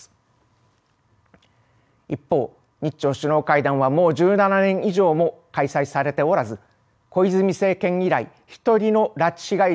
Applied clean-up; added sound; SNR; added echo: none; none; none; none.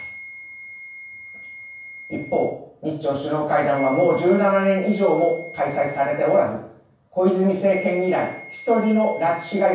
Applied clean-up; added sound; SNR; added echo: none; Wind instrument, woodwind instrument; 18 dB; reverberation time 0.7 s.